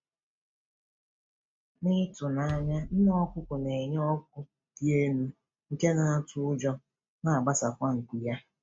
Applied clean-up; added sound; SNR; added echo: neural mask model RNNoise.